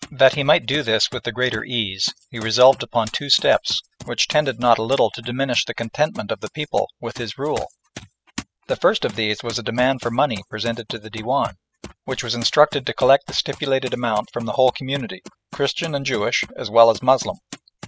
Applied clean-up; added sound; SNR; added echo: classical method spectral subtraction.